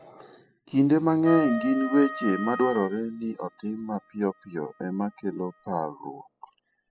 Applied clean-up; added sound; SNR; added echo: classical method spectral subtraction.